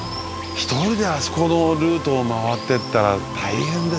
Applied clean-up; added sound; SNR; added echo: none; Water; 16 dB; none.